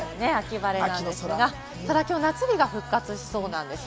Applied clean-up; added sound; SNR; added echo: none; none; none; none.